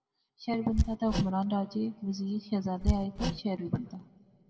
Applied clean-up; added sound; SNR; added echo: none; Hammer; 2 dB; reverberation time 1.4 s.